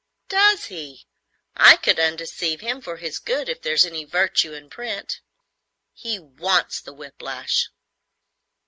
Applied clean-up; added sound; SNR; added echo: none; none; none; none.